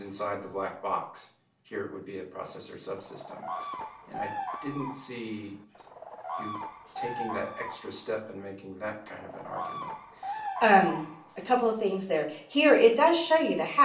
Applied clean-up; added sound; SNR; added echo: none; Bird vocalization, bird call, bird song; 10 dB; reverberation time 0.3 s.